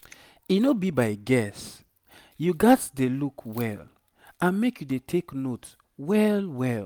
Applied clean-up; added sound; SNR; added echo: none; none; none; none.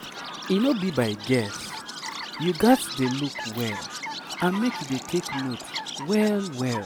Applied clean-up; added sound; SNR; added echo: none; Chirp, tweet; 9 dB; none.